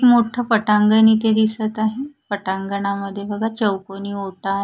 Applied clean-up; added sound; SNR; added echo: none; none; none; none.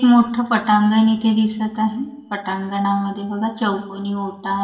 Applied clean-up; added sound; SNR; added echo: none; none; none; reverberation time 0.8 s.